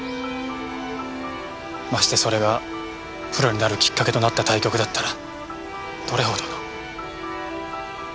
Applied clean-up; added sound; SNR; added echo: none; Bowed string instrument; 19 dB; none.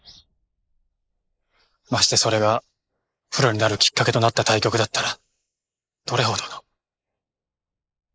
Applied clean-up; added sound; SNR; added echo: neural mask model Resemble Enhance denoiser.